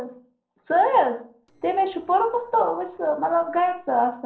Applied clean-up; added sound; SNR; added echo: neural separator model SepFormer DNS4.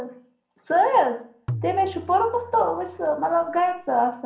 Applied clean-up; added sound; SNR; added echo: none; Tabla; 13 dB; reverberation time 0.6 s.